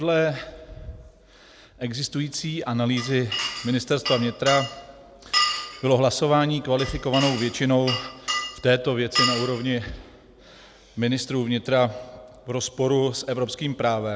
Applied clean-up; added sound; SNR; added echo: none; Glass; 5 dB; none.